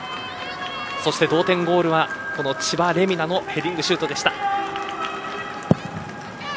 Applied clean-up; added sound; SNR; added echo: none; Ringtone; 18 dB; none.